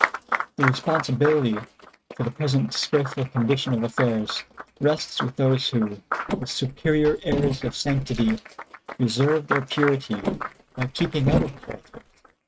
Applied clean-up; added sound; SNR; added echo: neural mask model RNNoise.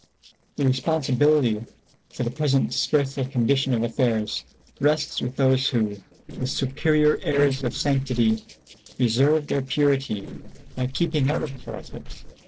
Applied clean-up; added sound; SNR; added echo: neural separator model SepFormer DNS4.